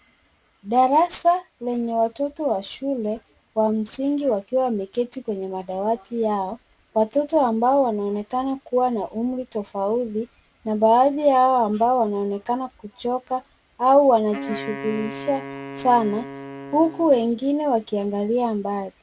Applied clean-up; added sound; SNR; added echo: none; Wind instrument, woodwind instrument; 12 dB; none.